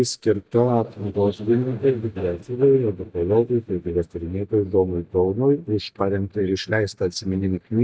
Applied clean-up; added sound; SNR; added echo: neural mask model DeepFilterNet 3.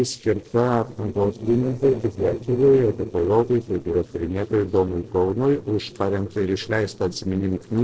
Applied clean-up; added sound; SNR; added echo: neural separator model SepFormer DNS4.